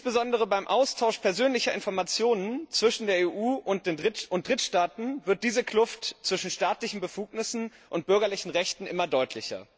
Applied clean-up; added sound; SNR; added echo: none; none; none; none.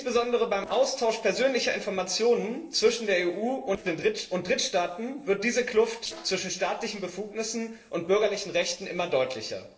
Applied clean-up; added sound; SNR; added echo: neural separator model SepFormer DNS4.